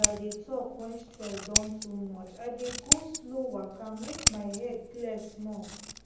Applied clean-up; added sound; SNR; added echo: none; Scissors; -5 dB; reverberation time 0.8 s.